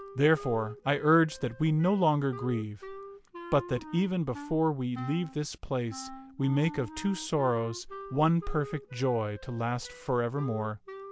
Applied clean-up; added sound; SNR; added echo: none; Wind instrument, woodwind instrument; 16 dB; none.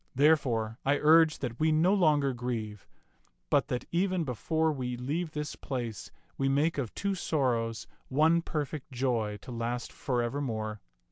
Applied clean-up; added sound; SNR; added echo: none; none; none; none.